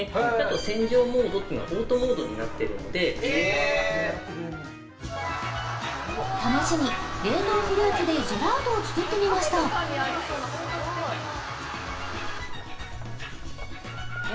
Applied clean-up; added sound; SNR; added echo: none; Knock; 10 dB; reverberation time 0.7 s.